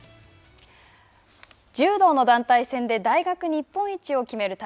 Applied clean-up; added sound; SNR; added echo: none; none; none; none.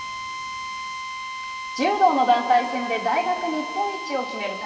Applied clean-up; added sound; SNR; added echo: none; Drill; 8 dB; reverberation time 2.5 s.